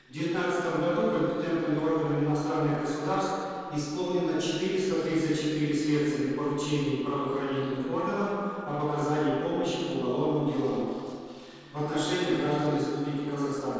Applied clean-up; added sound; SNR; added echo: neural separator model SepFormer DNS4.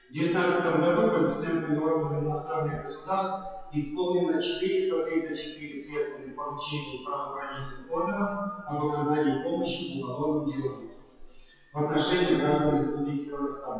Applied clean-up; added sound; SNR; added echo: classical method WPE with log-MMSE.